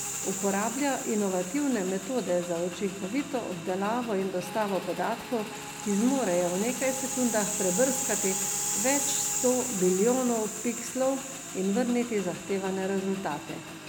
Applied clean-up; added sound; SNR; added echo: none; Rattle (instrument) + Motorcycle / Engine; 6 dB; none.